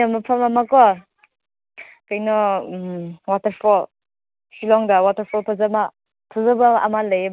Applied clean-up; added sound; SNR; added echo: none; none; none; none.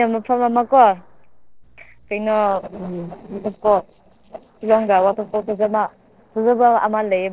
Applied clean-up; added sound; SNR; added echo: neural separator model SepFormer DNS4.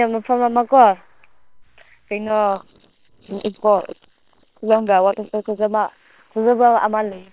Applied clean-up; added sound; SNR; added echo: neural separator model SepFormer WHAM!.